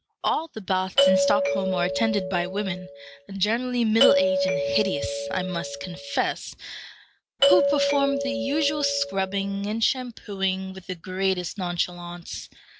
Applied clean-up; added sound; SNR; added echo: none; Doorbell; -2 dB; none.